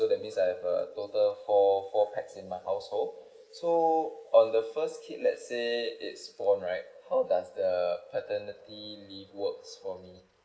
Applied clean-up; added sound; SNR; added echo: neural mask model Resemble Enhance denoiser.